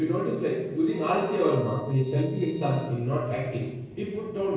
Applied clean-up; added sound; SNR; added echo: neural separator model SepFormer DNS4.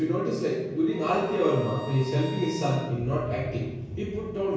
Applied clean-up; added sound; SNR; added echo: none; Bowed string instrument; 18 dB; reverberation time 1.0 s.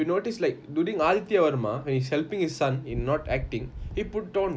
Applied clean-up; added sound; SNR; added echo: none; none; none; none.